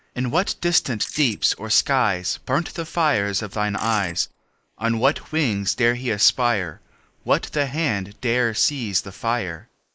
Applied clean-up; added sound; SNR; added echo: neural mask model Resemble Enhance denoiser.